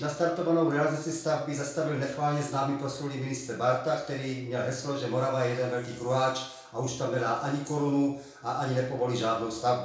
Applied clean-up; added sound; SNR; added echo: none; none; none; reverberation time 0.6 s.